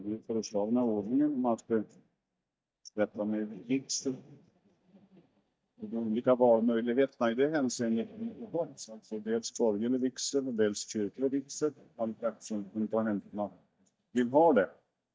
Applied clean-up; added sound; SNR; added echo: neural mask model DeepFilterNet 3.